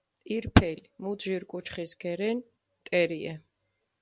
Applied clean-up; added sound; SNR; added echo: none; none; none; none.